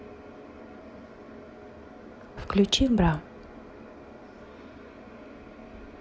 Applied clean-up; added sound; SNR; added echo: none; none; none; none.